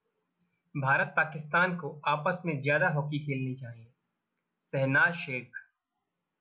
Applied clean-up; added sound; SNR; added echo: none; none; none; none.